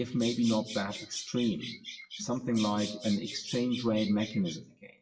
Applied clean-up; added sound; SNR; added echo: classical method WPE with log-MMSE.